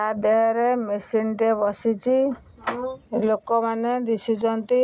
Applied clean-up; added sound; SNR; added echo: none; none; none; none.